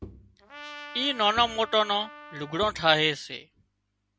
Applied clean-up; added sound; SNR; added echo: none; Trumpet + Bowed string instrument; 16 dB; none.